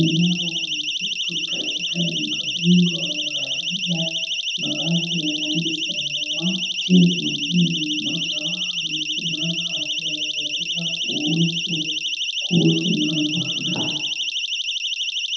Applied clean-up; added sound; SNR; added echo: none; Siren; 0 dB; reverberation time 0.8 s.